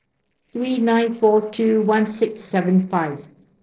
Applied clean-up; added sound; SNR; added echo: neural separator model SepFormer DNS4.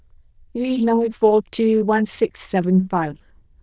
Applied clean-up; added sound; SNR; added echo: neural diffusion model UNIVERSE++.